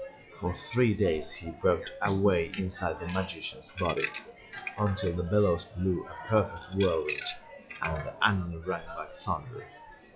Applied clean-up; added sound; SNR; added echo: classical method log-MMSE.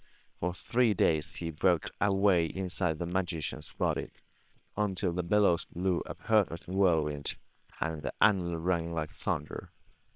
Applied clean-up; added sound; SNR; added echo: neural separator model SepFormer WHAM!.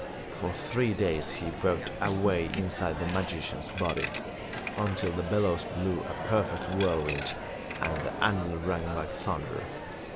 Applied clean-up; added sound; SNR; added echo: none; Coin (dropping); 5 dB; none.